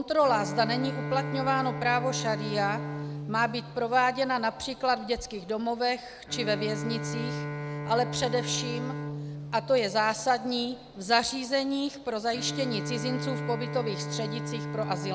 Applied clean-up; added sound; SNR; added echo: none; Bowed string instrument; 7 dB; none.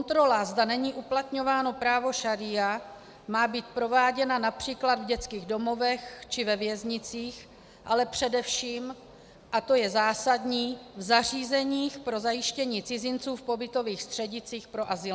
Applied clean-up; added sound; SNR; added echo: none; none; none; none.